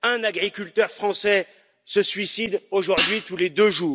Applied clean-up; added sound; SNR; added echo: none; Hi-hat; 5 dB; none.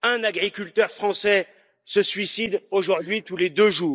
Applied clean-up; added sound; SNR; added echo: neural mask model Resemble Enhance denoiser.